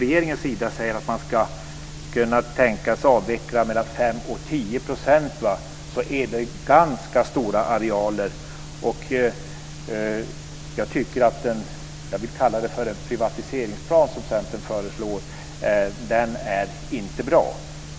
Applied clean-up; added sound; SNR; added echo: none; none; none; none.